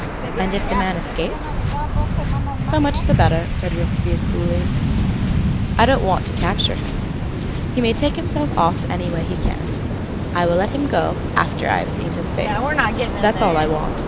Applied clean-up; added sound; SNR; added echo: none; Waves, surf; -2 dB; none.